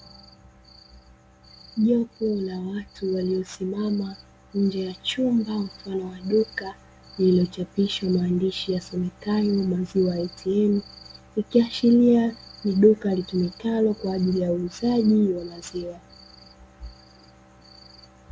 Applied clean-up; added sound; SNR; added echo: none; none; none; none.